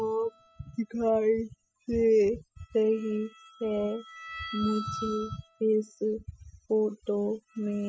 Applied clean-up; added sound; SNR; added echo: classical method spectral subtraction.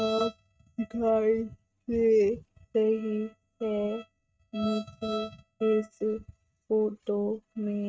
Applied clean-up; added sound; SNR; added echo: neural mask model RNNoise.